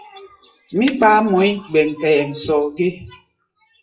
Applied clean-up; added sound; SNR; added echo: classical method WPE with log-MMSE.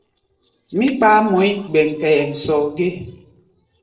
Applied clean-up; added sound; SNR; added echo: neural separator model SepFormer DNS4.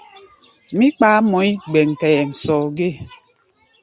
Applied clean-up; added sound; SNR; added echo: none; none; none; none.